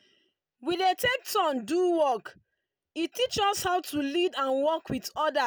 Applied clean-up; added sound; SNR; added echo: none; none; none; none.